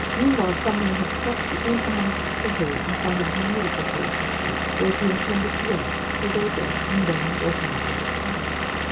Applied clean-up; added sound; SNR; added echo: none; Engine / Vehicle; -1 dB; reverberation time 0.2 s.